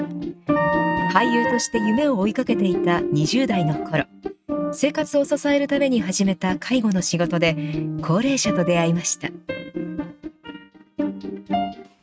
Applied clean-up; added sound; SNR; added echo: neural mask model RNNoise.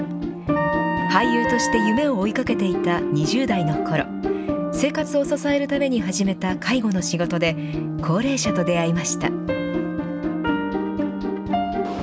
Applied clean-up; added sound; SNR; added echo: none; Wind instrument, woodwind instrument; 5 dB; none.